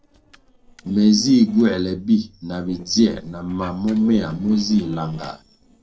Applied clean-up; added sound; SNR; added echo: neural separator model SepFormer DNS4.